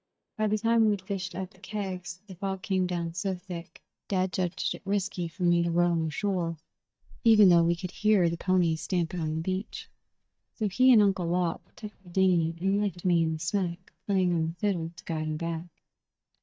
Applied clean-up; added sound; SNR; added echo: neural mask model DeepFilterNet 3.